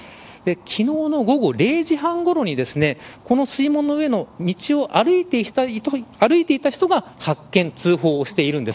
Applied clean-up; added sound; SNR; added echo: none; none; none; none.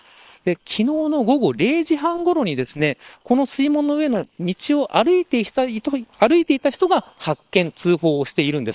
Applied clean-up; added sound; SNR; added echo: neural separator model SepFormer WHAM!.